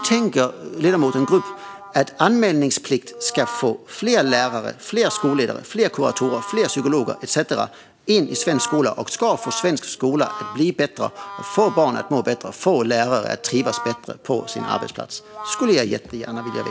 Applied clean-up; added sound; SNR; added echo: none; Brass instrument; 14 dB; none.